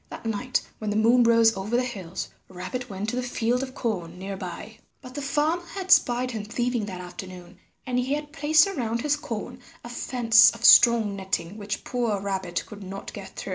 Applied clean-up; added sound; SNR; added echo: none; none; none; none.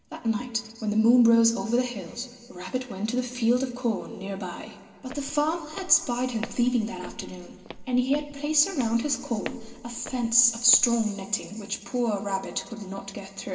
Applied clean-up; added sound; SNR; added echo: none; Walk, footsteps; 16 dB; reverberation time 2.3 s.